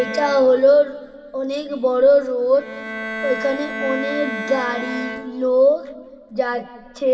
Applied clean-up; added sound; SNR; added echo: none; Bowed string instrument; 12 dB; reverberation time 1.8 s.